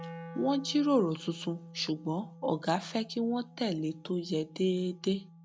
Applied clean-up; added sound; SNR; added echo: none; Wind instrument, woodwind instrument; 17 dB; none.